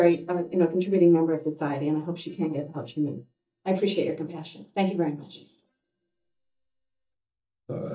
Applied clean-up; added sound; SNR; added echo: neural mask model DeepFilterNet 3.